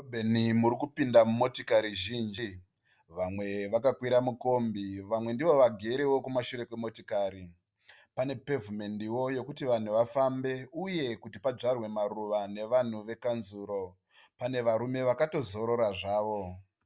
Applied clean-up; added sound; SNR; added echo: none; none; none; none.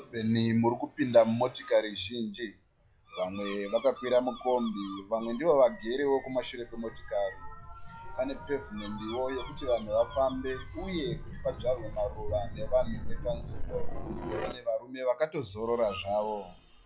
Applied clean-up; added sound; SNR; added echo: classical method log-MMSE.